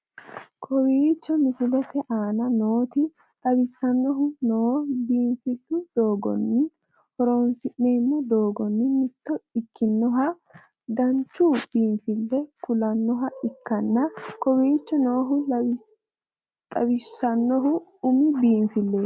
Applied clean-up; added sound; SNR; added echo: none; none; none; none.